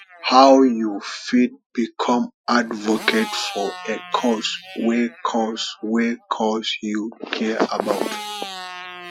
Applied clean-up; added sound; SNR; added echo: classical method Wiener filter.